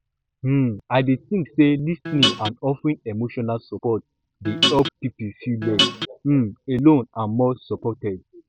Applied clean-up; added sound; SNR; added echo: none; Guitar; -1 dB; none.